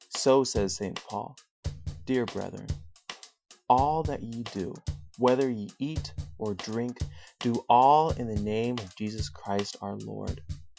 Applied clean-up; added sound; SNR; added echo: classical method Wiener filter.